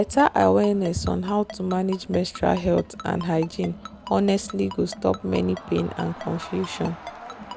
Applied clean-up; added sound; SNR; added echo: none; Ringtone + Crowd; 15 dB; none.